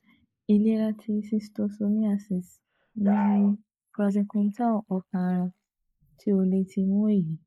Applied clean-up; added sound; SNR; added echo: neural mask model Resemble Enhance denoiser.